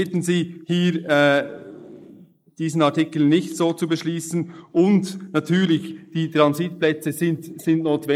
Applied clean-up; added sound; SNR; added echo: neural mask model Resemble Enhance denoiser.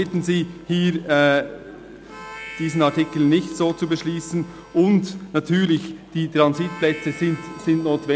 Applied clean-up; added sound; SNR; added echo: none; Harmonica; 20 dB; none.